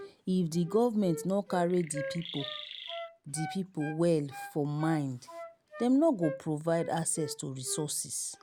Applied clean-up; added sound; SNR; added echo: none; Chirp, tweet + Wind instrument, woodwind instrument; 13 dB; none.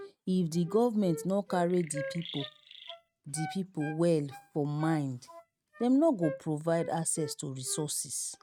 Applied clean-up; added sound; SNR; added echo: neural mask model RNNoise.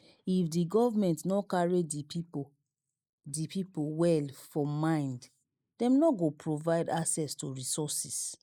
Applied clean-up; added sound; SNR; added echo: neural mask model Resemble Enhance denoiser.